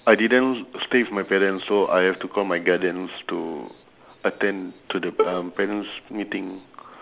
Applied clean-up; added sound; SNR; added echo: none; Bowed string instrument; 6 dB; none.